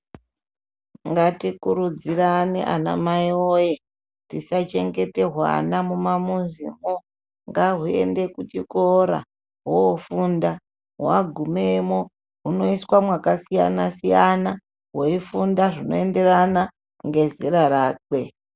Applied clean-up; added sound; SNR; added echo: none; none; none; none.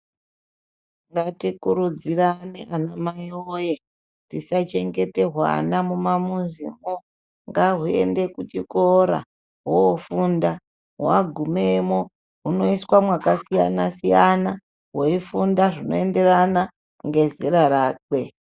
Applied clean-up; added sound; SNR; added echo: neural mask model DeepFilterNet 3.